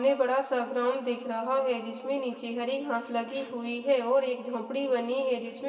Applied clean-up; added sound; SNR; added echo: none; none; none; reverberation time 2.5 s.